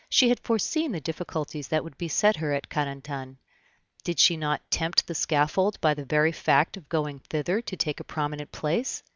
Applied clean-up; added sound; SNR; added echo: none; none; none; none.